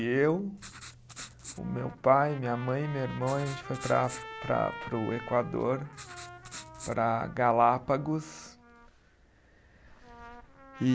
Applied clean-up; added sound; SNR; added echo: none; Trumpet + Writing; 15 dB; none.